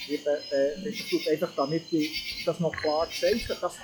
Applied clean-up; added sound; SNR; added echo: classical method log-MMSE.